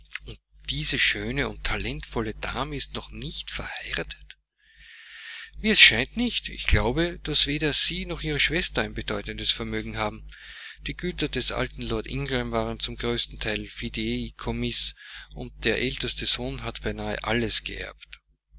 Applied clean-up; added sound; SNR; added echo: none; none; none; none.